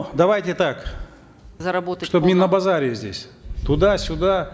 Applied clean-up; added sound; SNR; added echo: none; none; none; none.